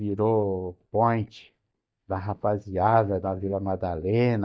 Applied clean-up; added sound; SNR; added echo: neural mask model DeepFilterNet 3.